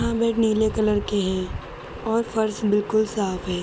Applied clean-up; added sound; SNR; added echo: none; none; none; none.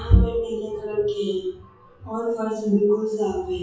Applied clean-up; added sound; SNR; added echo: classical method WPE with log-MMSE.